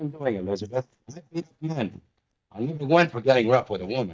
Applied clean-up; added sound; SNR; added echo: neural mask model DeepFilterNet 3.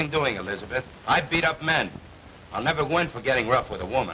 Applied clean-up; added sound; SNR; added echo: none; none; none; none.